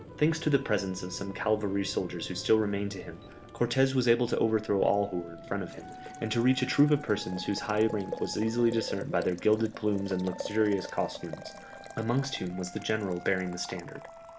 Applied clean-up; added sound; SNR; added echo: none; Boiling + Wind instrument, woodwind instrument; 14 dB; none.